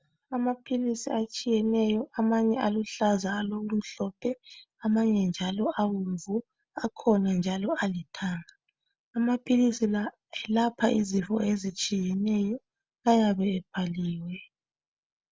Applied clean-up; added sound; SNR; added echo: none; none; none; none.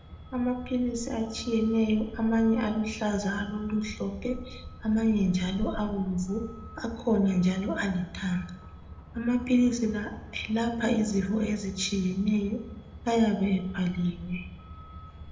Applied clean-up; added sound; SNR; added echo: none; Truck; 15 dB; reverberation time 0.7 s.